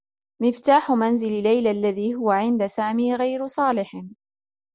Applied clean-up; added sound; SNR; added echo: none; none; none; none.